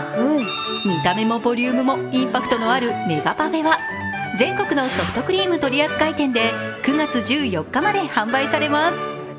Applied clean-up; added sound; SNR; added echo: none; none; none; none.